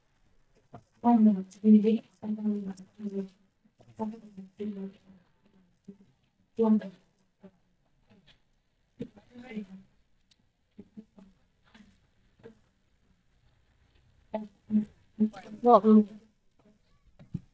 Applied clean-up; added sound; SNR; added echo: neural mask model DeepFilterNet 3.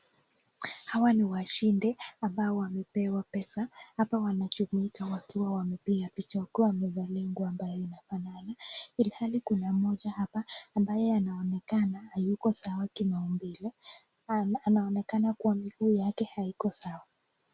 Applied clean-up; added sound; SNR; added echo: none; none; none; none.